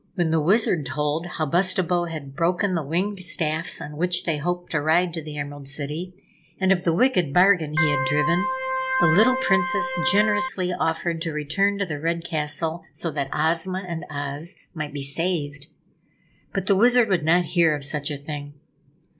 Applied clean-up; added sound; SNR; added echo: none; Organ; 1 dB; none.